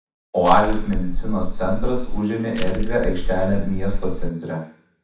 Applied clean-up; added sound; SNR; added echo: none; Crushing; -3 dB; reverberation time 0.7 s.